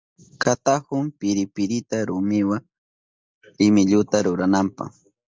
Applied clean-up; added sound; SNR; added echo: none; none; none; none.